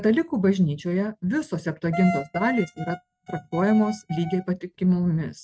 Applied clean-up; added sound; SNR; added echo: neural mask model RNNoise.